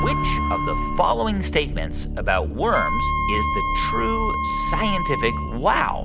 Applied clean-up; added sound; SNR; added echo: none; Wind instrument, woodwind instrument; 4 dB; none.